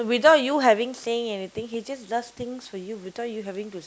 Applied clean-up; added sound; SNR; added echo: none; none; none; none.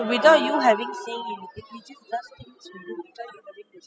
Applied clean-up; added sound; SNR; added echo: classical method spectral subtraction.